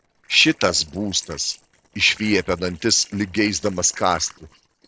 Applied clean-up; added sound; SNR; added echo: neural separator model SepFormer DNS4.